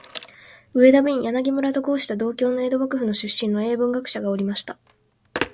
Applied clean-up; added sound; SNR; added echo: none; Telephone; 18 dB; none.